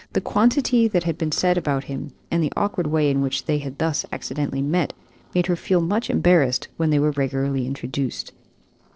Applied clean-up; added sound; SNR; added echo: neural separator model SepFormer DNS4.